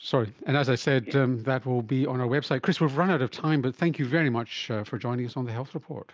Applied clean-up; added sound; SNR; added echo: none; none; none; none.